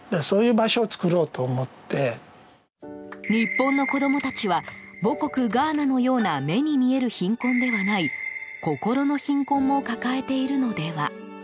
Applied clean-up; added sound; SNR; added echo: none; none; none; none.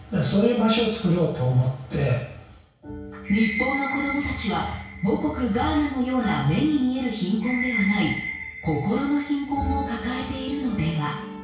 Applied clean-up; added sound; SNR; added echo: none; none; none; reverberation time 0.6 s.